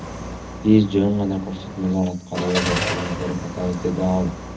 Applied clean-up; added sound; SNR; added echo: none; Car; 7 dB; reverberation time 0.4 s.